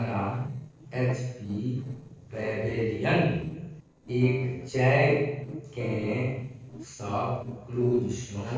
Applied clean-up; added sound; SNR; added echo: neural separator model SepFormer DNS4.